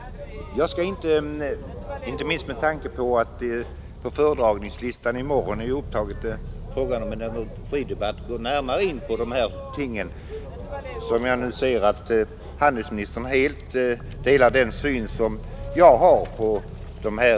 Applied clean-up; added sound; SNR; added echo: none; Boat, Water vehicle; 11 dB; none.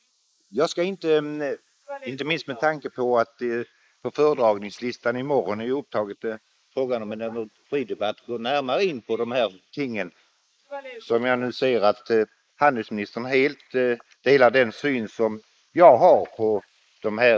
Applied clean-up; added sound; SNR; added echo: neural mask model Resemble Enhance denoiser.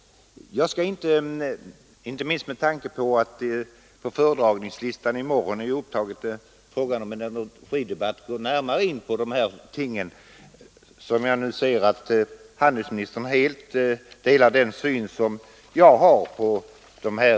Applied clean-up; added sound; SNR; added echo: none; none; none; none.